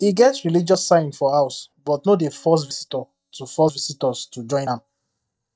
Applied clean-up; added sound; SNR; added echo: neural mask model DeepFilterNet 3.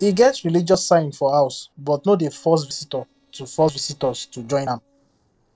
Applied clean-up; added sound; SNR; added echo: neural separator model SepFormer DNS4.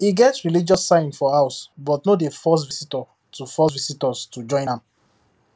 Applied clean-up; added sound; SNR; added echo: none; none; none; none.